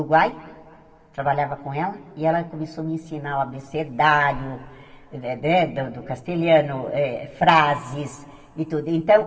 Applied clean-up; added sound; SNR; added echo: none; none; none; reverberation time 1.9 s.